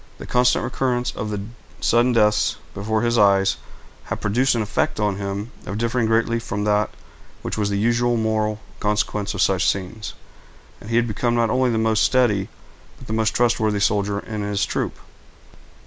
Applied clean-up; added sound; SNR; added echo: none; none; none; none.